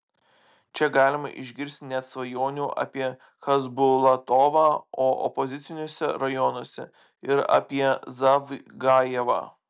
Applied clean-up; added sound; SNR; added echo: none; none; none; none.